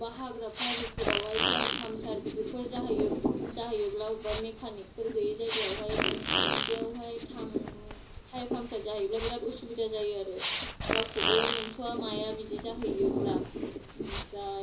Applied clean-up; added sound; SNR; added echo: none; Fart; 0 dB; reverberation time 0.5 s.